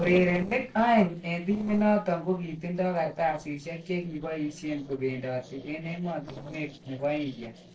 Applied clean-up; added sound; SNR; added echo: neural separator model SepFormer DNS4.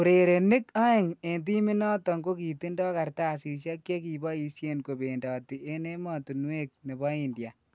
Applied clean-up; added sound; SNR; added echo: none; none; none; none.